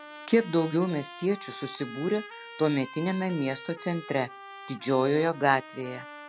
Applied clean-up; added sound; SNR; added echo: none; Trumpet; 16 dB; none.